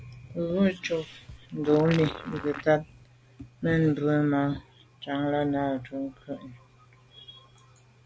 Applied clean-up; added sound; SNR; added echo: none; Fart; 11 dB; none.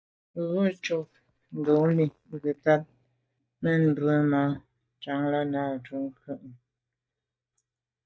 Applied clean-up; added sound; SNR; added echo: neural mask model DeepFilterNet 3.